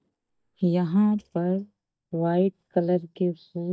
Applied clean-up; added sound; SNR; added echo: neural mask model DeepFilterNet 3.